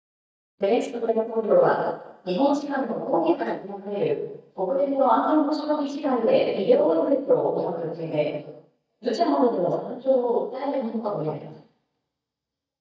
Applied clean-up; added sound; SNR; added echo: neural mask model DeepFilterNet 3.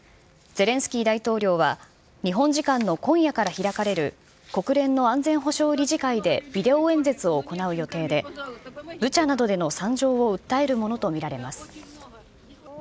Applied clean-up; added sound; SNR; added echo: none; none; none; none.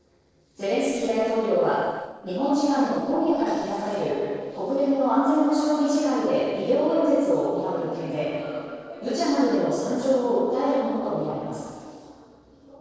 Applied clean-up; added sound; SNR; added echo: neural separator model SepFormer DNS4.